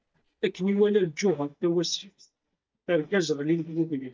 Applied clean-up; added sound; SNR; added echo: neural mask model DeepFilterNet 3.